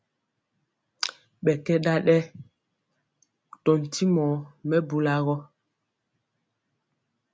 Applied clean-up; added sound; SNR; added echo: none; none; none; none.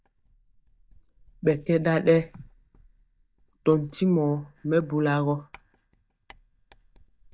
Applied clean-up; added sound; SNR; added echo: neural mask model DeepFilterNet 3.